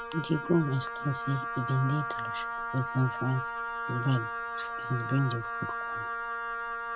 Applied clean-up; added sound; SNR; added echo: none; Wind instrument, woodwind instrument; 3 dB; none.